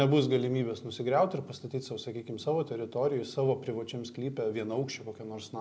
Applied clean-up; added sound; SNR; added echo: none; none; none; none.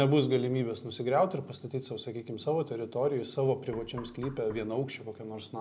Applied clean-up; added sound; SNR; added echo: none; Knock; 18 dB; none.